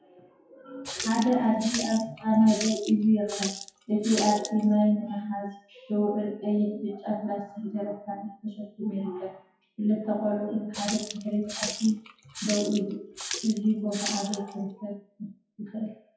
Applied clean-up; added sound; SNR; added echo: classical method WPE with log-MMSE.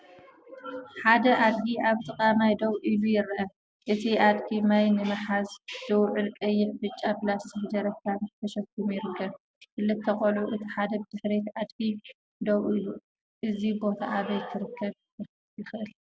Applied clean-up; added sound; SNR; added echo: none; none; none; none.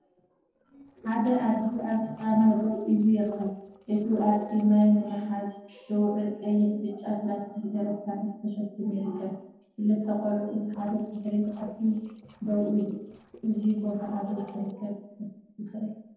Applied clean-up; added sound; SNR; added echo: neural separator model SepFormer DNS4.